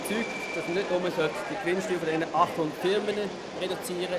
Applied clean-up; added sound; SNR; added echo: none; Subway, metro, underground; 6 dB; none.